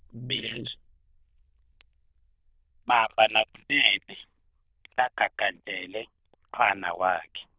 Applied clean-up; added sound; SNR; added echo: neural diffusion model UNIVERSE++.